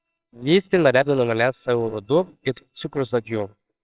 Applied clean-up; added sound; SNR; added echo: neural separator model SepFormer WHAMR!.